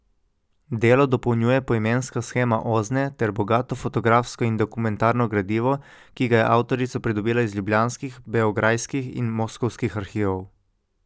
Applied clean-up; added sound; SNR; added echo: none; none; none; none.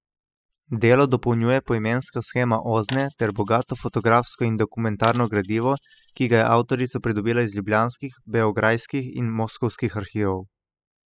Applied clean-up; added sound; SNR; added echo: classical method spectral subtraction.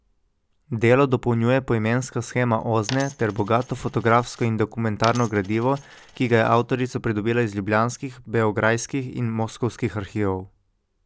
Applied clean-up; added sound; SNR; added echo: none; Coin (dropping); 18 dB; none.